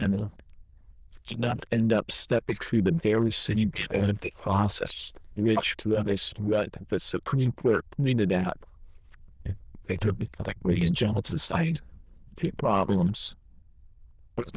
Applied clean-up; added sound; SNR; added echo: neural diffusion model UNIVERSE++.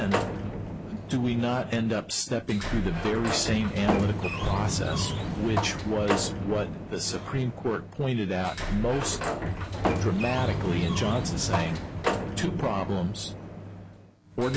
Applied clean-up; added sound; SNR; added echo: none; Sliding door; 2 dB; none.